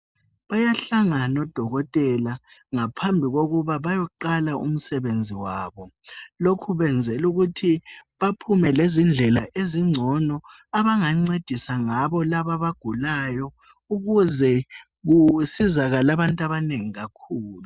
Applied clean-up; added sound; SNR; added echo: none; none; none; none.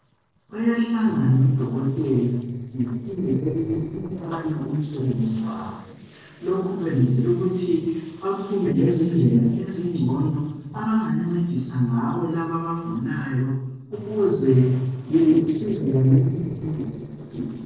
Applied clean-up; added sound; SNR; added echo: neural separator model SepFormer DNS4.